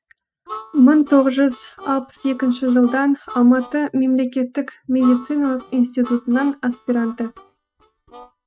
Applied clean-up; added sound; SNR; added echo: neural mask model RNNoise.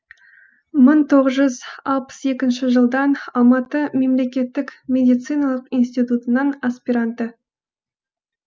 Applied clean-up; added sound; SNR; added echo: none; none; none; none.